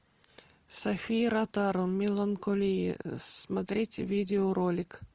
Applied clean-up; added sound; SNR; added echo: none; none; none; none.